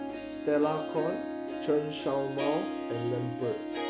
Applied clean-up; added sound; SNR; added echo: none; Harp; 3 dB; none.